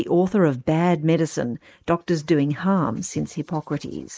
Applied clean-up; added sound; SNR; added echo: neural mask model Resemble Enhance denoiser.